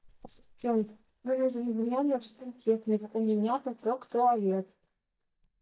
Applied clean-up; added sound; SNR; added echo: neural mask model DeepFilterNet 3.